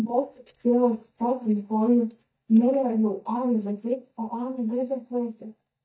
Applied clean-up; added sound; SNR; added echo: neural mask model DeepFilterNet 3.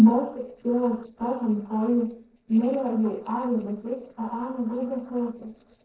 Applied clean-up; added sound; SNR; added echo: neural separator model SepFormer DNS4.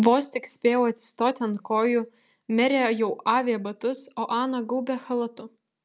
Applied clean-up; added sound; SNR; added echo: none; none; none; none.